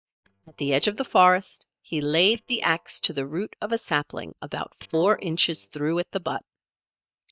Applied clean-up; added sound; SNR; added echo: neural mask model DeepFilterNet 3.